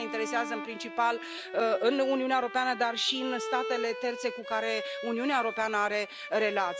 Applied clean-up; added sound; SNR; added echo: none; Bowed string instrument; 9 dB; none.